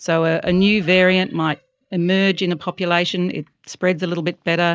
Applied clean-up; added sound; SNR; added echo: neural mask model DeepFilterNet 3.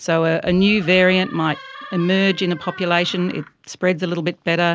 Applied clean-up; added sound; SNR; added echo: none; Door; 19 dB; none.